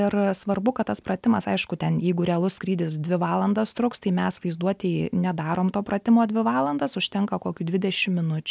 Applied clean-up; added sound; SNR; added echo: none; none; none; none.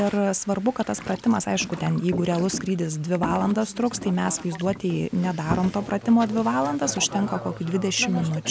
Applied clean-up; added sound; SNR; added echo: none; Boat, Water vehicle; 11 dB; none.